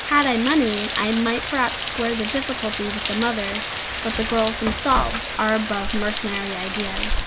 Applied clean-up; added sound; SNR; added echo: none; Rain; 1 dB; none.